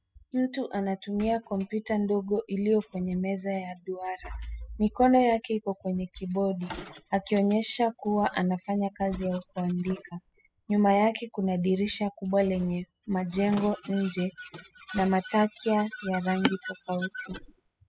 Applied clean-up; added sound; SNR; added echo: classical method spectral subtraction.